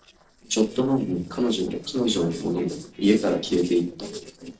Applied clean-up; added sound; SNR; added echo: neural separator model SepFormer DNS4.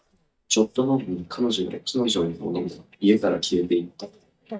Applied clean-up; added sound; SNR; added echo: neural mask model DeepFilterNet 3.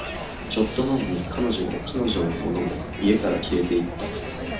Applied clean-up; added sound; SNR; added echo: none; Crowd; 6 dB; reverberation time 0.4 s.